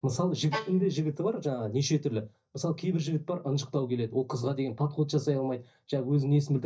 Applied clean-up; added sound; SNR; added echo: neural mask model DeepFilterNet 3.